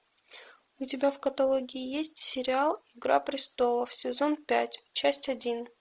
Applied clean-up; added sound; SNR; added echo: none; none; none; none.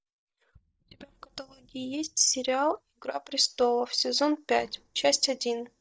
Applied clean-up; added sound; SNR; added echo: neural mask model DeepFilterNet 3.